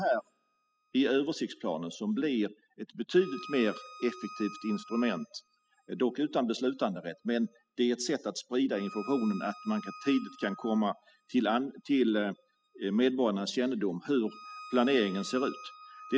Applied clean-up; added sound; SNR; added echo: classical method spectral subtraction.